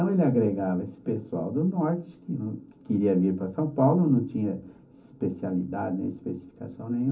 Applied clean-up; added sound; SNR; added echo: none; none; none; reverberation time 0.3 s.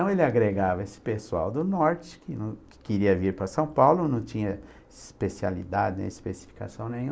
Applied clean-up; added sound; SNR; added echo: none; none; none; none.